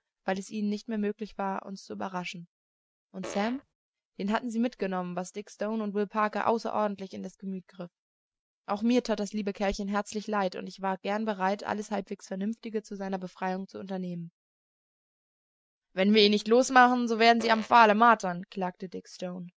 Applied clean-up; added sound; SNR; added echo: neural mask model RNNoise.